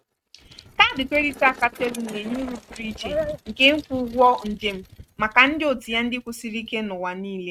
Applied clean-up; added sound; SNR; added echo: neural mask model RNNoise.